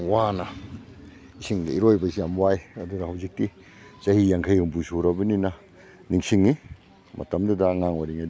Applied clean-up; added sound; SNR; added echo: none; none; none; none.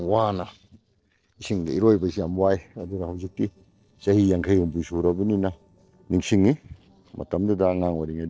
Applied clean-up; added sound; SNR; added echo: neural separator model SepFormer DNS4.